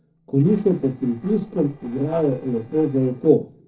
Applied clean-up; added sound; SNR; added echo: neural separator model SepFormer DNS4.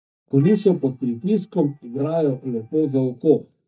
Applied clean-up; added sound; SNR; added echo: neural mask model DeepFilterNet 3.